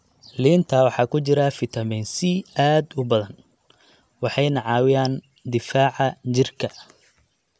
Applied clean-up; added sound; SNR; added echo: none; none; none; none.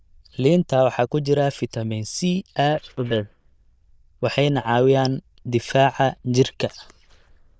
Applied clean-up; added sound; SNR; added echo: neural diffusion model UNIVERSE++.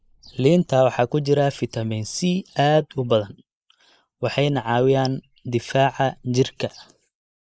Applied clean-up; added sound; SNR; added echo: neural mask model Resemble Enhance denoiser.